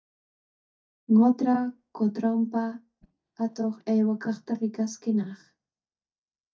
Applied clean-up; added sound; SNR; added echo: neural mask model DeepFilterNet 3.